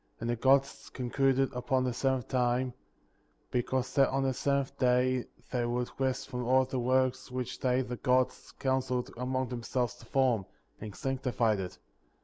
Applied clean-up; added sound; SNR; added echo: none; none; none; none.